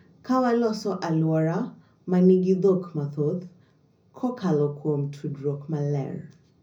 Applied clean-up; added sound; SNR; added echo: none; none; none; reverberation time 0.4 s.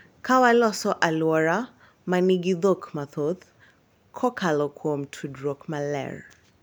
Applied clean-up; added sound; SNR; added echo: none; none; none; none.